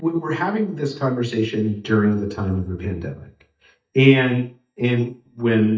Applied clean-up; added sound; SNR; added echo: neural mask model DeepFilterNet 3.